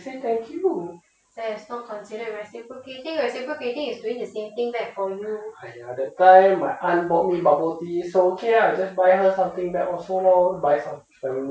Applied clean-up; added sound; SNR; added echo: none; none; none; none.